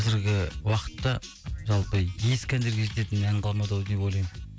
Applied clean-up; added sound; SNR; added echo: none; none; none; none.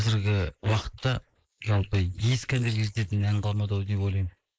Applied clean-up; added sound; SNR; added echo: neural mask model Resemble Enhance denoiser.